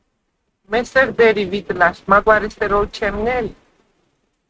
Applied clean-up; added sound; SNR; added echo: neural mask model RNNoise.